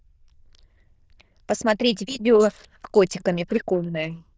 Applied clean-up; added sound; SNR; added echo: neural diffusion model UNIVERSE++.